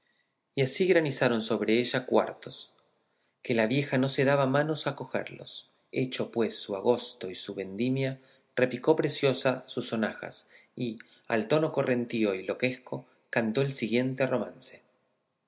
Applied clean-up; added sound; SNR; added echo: none; none; none; none.